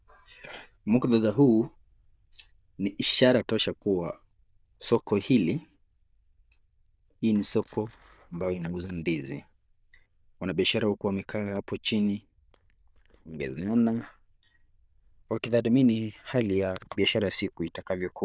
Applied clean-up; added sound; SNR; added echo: neural diffusion model UNIVERSE++.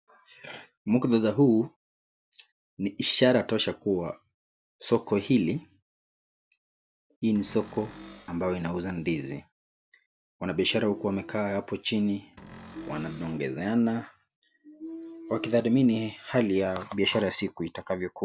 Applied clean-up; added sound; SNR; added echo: none; Cupboard open or close; 20 dB; none.